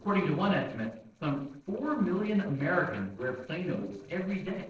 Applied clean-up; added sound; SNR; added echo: neural separator model SepFormer DNS4.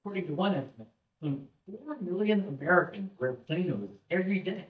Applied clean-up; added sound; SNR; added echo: neural mask model DeepFilterNet 3.